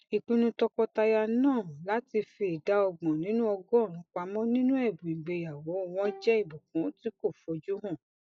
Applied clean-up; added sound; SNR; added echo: classical method log-MMSE.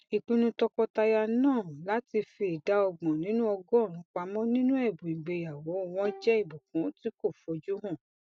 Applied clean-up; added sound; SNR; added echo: neural mask model RNNoise.